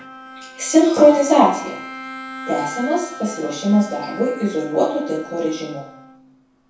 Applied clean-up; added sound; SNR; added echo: none; Bowed string instrument; 15 dB; reverberation time 0.6 s.